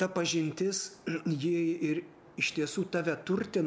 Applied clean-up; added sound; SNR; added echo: none; none; none; none.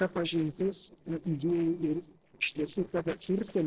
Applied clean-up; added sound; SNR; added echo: neural separator model SepFormer DNS4.